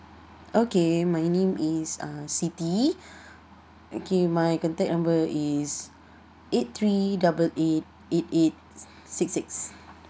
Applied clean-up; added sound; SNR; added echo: none; none; none; none.